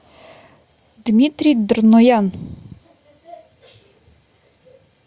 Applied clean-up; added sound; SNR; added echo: none; none; none; none.